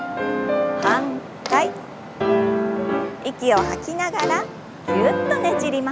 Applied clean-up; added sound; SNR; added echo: none; Traffic noise, roadway noise; 15 dB; none.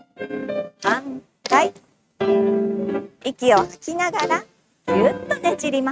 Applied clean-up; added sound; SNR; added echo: neural mask model RNNoise.